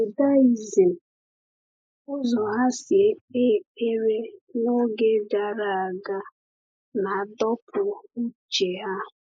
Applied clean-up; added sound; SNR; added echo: neural mask model Resemble Enhance denoiser.